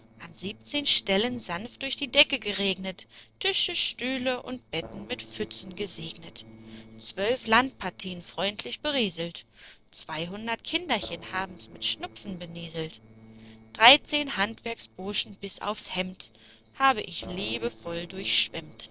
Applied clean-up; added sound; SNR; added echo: neural separator model SepFormer DNS4.